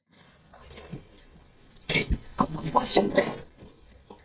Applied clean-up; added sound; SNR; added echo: neural mask model DeepFilterNet 3.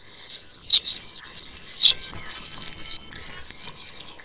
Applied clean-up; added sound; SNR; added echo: neural separator model SepFormer WHAMR!.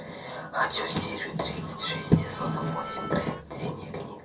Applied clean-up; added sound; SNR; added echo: none; Harmonica; 11 dB; reverberation time 0.3 s.